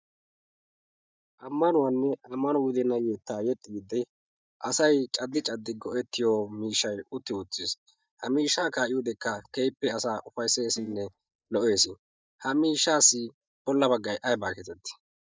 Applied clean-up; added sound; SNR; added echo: neural mask model DeepFilterNet 3.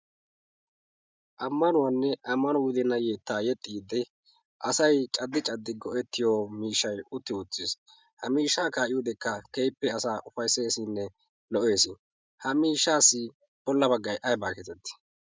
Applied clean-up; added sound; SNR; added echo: none; none; none; none.